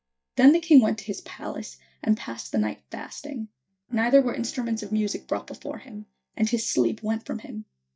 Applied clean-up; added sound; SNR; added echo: neural mask model DeepFilterNet 3.